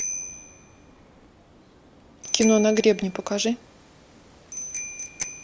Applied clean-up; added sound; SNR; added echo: none; Bicycle bell; 10 dB; none.